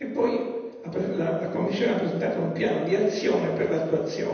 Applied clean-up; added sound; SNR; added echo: none; none; none; reverberation time 1.1 s.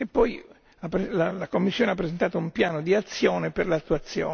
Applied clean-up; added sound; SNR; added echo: none; none; none; none.